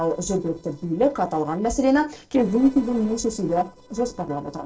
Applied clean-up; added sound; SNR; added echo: neural separator model SepFormer DNS4.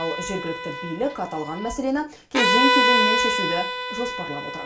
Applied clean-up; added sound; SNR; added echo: none; Bowed string instrument; -3 dB; reverberation time 0.3 s.